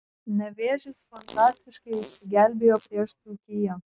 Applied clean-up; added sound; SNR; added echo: neural mask model RNNoise.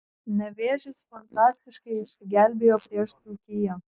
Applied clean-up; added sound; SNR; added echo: neural mask model Resemble Enhance denoiser.